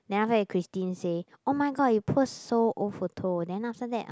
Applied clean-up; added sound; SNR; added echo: none; none; none; none.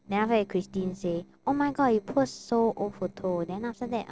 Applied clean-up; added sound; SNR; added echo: neural separator model SepFormer DNS4.